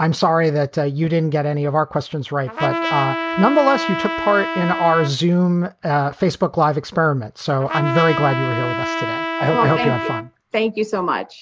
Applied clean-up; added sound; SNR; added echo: none; Trumpet; 5 dB; none.